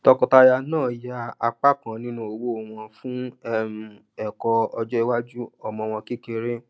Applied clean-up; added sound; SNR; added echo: none; none; none; none.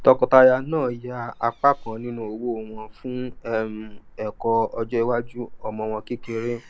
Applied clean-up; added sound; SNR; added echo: none; Gull, seagull / Fowl; 15 dB; none.